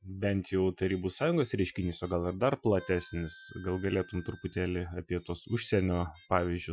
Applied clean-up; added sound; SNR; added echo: classical method Wiener filter.